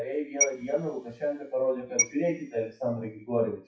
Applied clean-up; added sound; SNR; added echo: classical method WPE with log-MMSE.